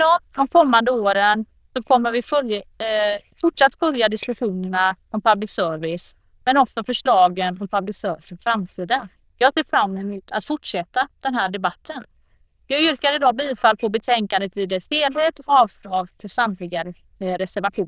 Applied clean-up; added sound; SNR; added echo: neural diffusion model UNIVERSE++.